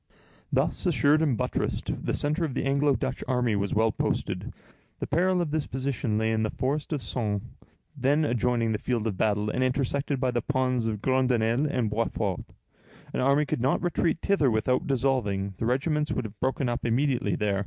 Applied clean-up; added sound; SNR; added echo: none; none; none; none.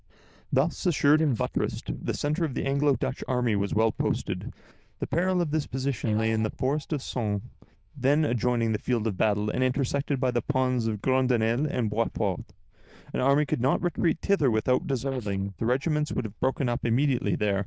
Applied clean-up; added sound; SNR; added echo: neural diffusion model UNIVERSE++.